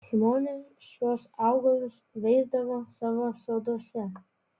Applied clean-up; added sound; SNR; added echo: none; none; none; none.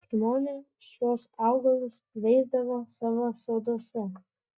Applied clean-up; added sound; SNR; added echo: neural mask model DeepFilterNet 3.